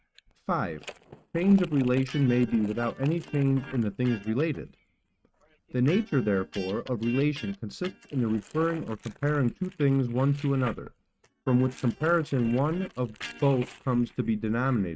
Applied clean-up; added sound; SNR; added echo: neural mask model RNNoise.